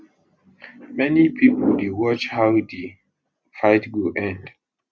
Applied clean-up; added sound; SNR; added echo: none; none; none; none.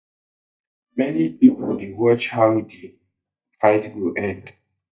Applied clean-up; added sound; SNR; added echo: neural mask model DeepFilterNet 3.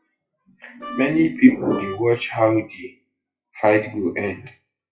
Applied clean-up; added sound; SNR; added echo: classical method WPE with log-MMSE.